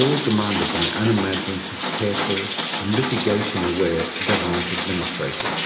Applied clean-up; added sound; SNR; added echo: none; Rain; 0 dB; reverberation time 0.8 s.